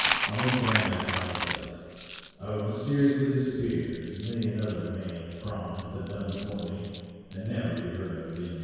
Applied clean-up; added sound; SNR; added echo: none; Coin (dropping); 4 dB; reverberation time 2.0 s.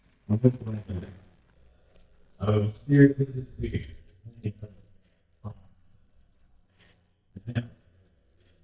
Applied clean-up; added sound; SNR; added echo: neural mask model DeepFilterNet 3.